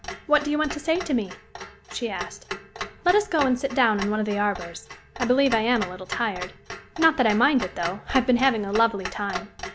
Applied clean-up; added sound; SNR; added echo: none; Clock; 11 dB; none.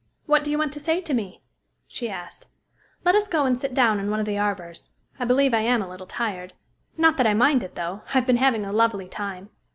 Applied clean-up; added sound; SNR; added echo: none; none; none; none.